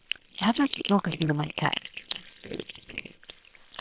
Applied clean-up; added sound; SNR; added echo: neural separator model SepFormer WHAM!.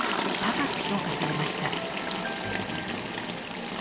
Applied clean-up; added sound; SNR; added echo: none; Toilet flush; -4 dB; none.